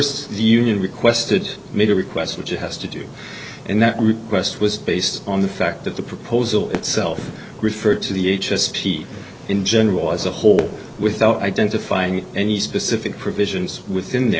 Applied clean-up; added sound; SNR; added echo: none; Fireworks; 15 dB; none.